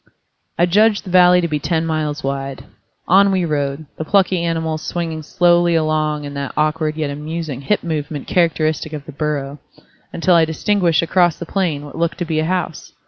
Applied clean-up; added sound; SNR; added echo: none; none; none; none.